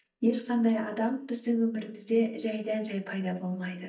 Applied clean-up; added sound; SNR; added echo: neural mask model DeepFilterNet 3.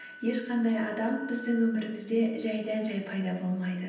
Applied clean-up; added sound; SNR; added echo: none; Wind instrument, woodwind instrument; 20 dB; reverberation time 0.9 s.